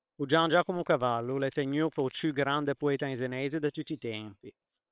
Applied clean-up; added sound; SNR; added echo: neural separator model SepFormer WHAM!.